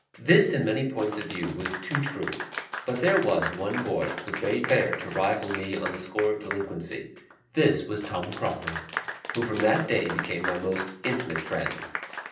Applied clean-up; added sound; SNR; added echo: none; Applause / Clapping; 8 dB; reverberation time 0.6 s.